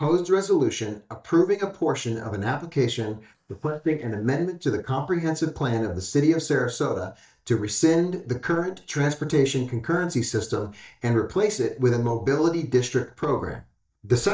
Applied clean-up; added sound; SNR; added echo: neural mask model DeepFilterNet 3.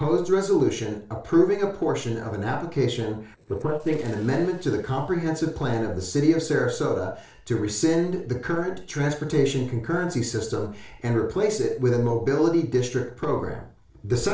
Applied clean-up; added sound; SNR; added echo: neural separator model SepFormer DNS4.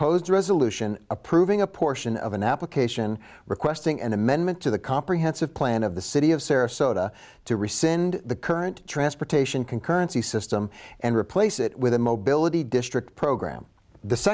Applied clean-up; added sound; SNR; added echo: none; none; none; none.